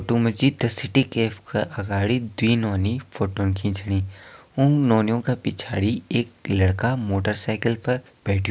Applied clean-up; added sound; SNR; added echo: none; none; none; none.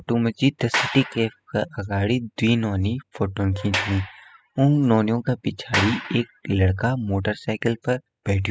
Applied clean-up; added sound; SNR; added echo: classical method spectral subtraction.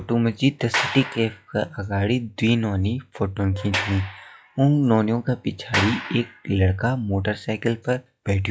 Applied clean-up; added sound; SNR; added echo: classical method log-MMSE.